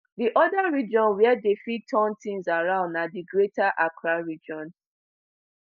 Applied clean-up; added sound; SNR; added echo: none; none; none; none.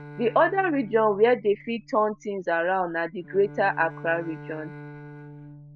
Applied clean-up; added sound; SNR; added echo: none; Bowed string instrument; 18 dB; none.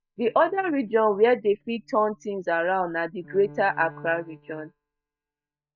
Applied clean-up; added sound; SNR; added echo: neural mask model DeepFilterNet 3.